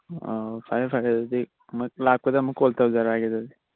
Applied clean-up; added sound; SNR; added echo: none; none; none; none.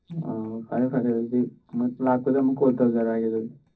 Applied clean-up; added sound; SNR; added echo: neural separator model SepFormer DNS4.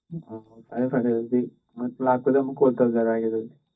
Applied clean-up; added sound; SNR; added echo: neural mask model DeepFilterNet 3.